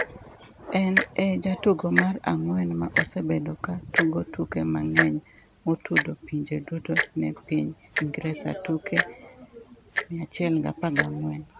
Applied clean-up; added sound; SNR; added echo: none; Tick-tock; 4 dB; none.